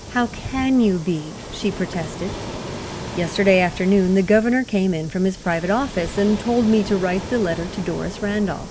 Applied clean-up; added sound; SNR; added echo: none; Waves, surf; 12 dB; none.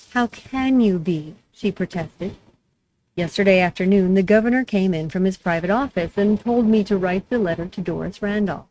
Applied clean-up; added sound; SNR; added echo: neural mask model RNNoise.